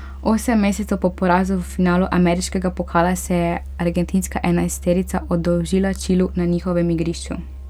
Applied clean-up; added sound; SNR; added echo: none; Musical instrument; 12 dB; none.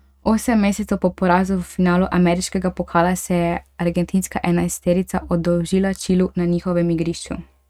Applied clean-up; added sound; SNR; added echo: neural mask model RNNoise.